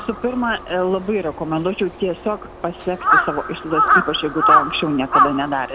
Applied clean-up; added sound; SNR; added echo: none; Crow; -1 dB; none.